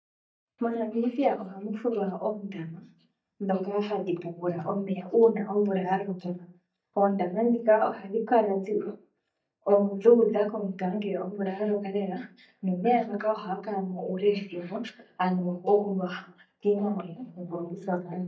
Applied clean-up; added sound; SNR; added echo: neural mask model DeepFilterNet 3.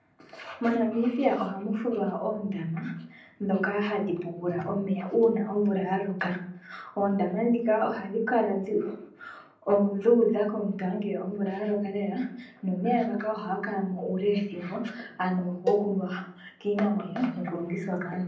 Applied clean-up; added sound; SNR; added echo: none; Cowbell; 7 dB; reverberation time 0.6 s.